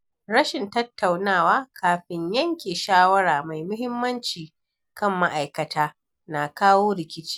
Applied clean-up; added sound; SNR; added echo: none; none; none; none.